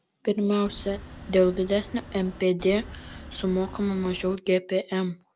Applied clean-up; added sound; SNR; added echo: none; Wind; 16 dB; none.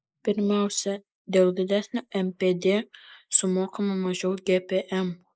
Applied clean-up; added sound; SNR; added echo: neural mask model Resemble Enhance denoiser.